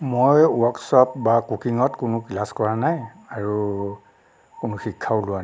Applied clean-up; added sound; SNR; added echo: none; none; none; none.